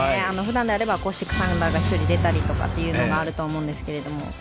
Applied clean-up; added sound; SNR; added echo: none; none; none; none.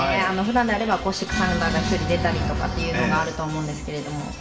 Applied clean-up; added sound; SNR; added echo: none; none; none; reverberation time 0.9 s.